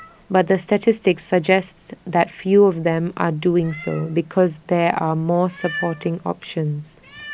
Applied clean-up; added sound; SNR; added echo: none; Meow; 20 dB; none.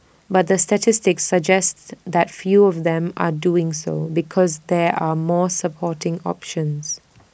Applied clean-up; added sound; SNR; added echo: none; none; none; none.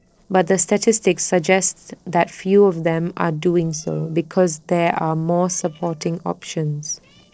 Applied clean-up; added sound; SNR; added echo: neural separator model SepFormer DNS4.